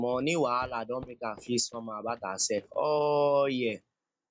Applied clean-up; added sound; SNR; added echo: neural mask model DeepFilterNet 3.